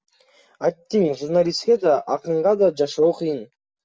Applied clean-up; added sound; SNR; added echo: none; none; none; none.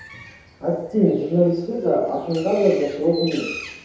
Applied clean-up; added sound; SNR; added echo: none; Bird; 17 dB; reverberation time 0.8 s.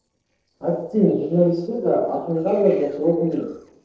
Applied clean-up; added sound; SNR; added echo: neural separator model SepFormer DNS4.